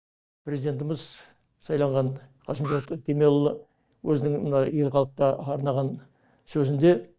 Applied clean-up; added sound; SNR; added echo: neural mask model DeepFilterNet 3.